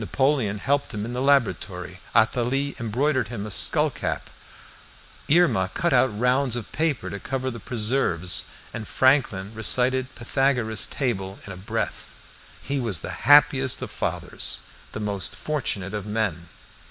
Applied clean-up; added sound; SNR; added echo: none; none; none; none.